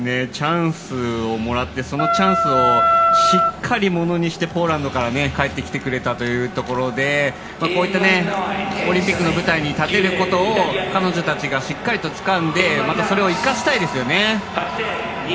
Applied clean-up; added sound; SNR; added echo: none; Wind instrument, woodwind instrument; -3 dB; reverberation time 0.8 s.